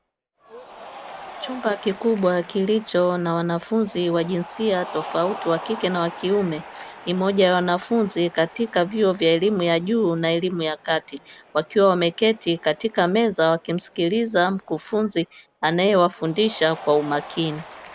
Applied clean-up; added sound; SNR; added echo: none; Cheering; 18 dB; none.